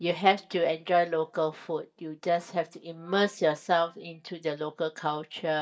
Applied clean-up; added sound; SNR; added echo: neural mask model DeepFilterNet 3.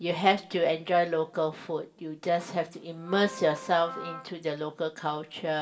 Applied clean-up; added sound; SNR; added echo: none; Wind instrument, woodwind instrument; 14 dB; reverberation time 0.7 s.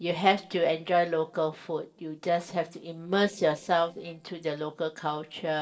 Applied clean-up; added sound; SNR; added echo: neural separator model SepFormer DNS4.